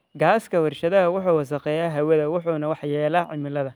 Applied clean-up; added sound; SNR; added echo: none; none; none; none.